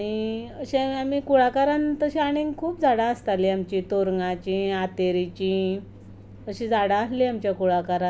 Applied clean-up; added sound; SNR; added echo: none; none; none; none.